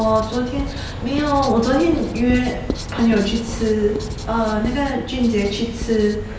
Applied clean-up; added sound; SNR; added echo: none; Writing; 11 dB; none.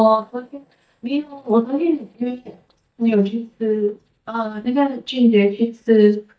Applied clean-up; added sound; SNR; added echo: neural mask model DeepFilterNet 3.